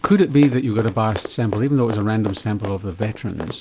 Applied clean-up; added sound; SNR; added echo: none; Run; 14 dB; none.